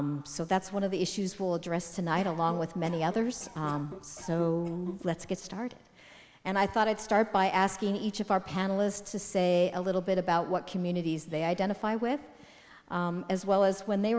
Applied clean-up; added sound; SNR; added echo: none; Cough; 16 dB; none.